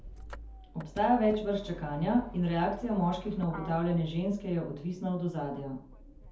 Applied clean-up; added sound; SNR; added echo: none; Motor vehicle (road); 15 dB; reverberation time 0.5 s.